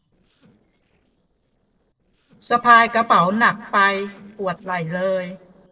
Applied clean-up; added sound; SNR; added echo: neural separator model SepFormer DNS4.